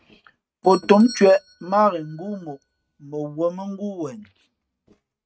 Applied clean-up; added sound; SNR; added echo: neural mask model RNNoise.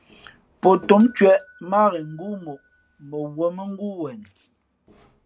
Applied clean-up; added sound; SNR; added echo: none; Doorbell; 19 dB; none.